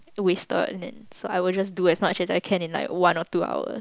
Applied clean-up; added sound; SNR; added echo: none; none; none; none.